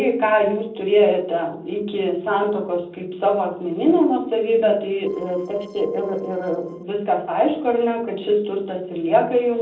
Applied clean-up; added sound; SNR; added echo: neural separator model SepFormer DNS4.